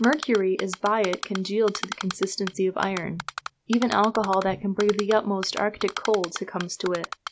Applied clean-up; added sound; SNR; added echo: none; Typing; 11 dB; none.